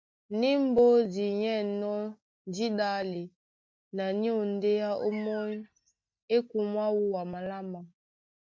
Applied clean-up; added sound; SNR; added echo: neural mask model DeepFilterNet 3.